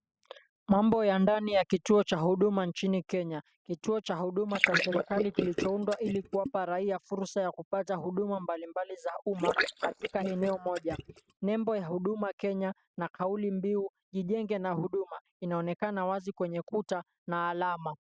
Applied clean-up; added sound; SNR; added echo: neural mask model Resemble Enhance denoiser.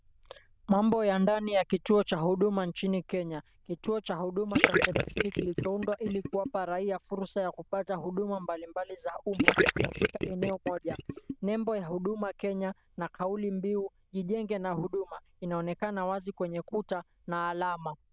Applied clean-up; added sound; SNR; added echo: neural diffusion model UNIVERSE++.